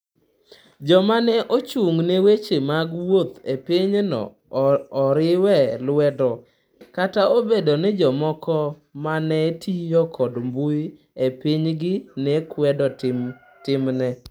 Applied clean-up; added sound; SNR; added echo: none; none; none; none.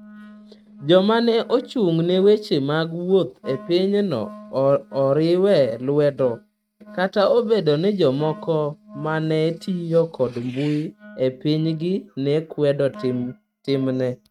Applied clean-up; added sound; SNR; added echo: neural mask model RNNoise.